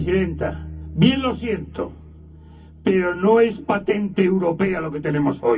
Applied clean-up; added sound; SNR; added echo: none; Bass guitar; 17 dB; reverberation time 0.3 s.